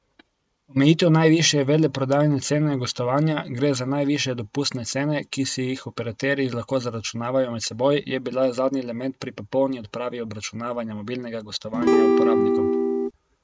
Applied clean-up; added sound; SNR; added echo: none; Acoustic guitar / Strum; -5 dB; none.